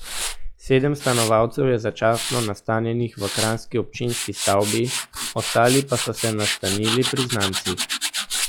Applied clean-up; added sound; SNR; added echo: classical method log-MMSE.